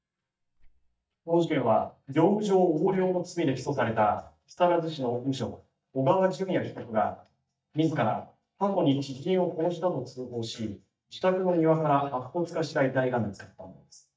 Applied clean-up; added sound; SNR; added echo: neural mask model DeepFilterNet 3.